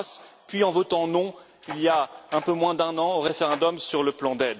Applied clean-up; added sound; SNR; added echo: none; Door; 18 dB; none.